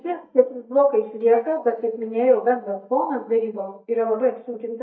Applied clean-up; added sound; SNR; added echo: neural mask model DeepFilterNet 3.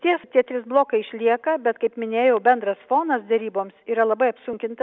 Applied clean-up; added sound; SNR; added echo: none; none; none; none.